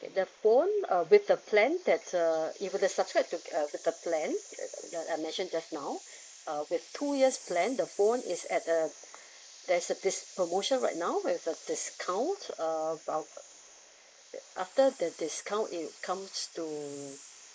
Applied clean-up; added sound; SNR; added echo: neural mask model Resemble Enhance denoiser.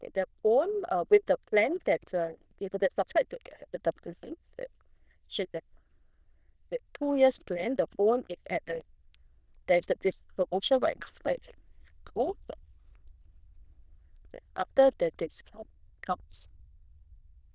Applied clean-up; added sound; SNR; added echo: neural diffusion model UNIVERSE++.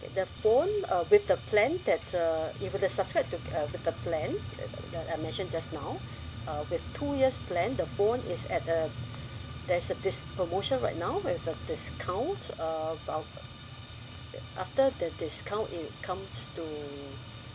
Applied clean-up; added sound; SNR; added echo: none; Fire; 9 dB; none.